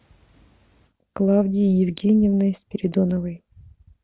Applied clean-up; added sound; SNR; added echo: none; none; none; none.